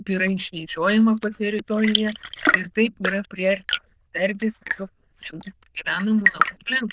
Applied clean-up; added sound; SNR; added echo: neural diffusion model UNIVERSE++.